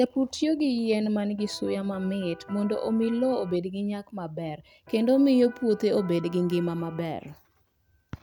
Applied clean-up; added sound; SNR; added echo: none; Electric guitar; 20 dB; none.